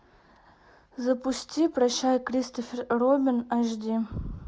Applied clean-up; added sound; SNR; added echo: none; none; none; none.